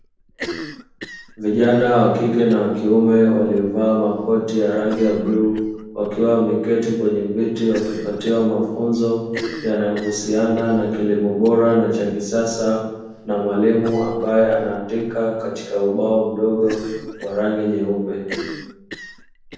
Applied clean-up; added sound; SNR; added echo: none; Cough; 18 dB; reverberation time 1.1 s.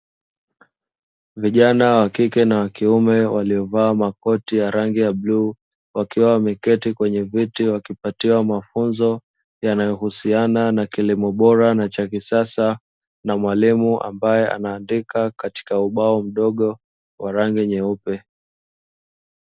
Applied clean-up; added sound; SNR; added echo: none; none; none; none.